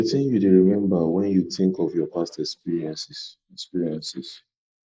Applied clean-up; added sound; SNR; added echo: neural mask model Resemble Enhance denoiser.